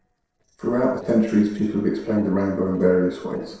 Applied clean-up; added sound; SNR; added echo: neural separator model SepFormer DNS4.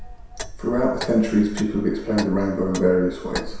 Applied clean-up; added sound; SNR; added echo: none; Clock; 11 dB; reverberation time 0.7 s.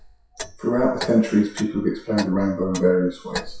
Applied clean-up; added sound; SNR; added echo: classical method WPE with log-MMSE.